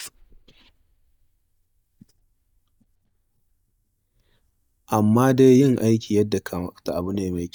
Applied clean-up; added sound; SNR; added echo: neural mask model DeepFilterNet 3.